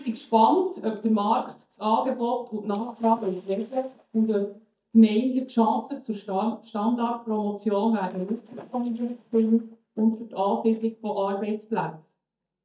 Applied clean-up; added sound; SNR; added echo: neural mask model DeepFilterNet 3.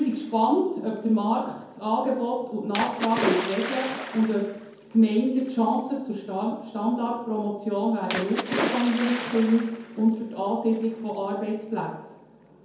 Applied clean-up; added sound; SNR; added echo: none; Splash, splatter; 10 dB; reverberation time 0.9 s.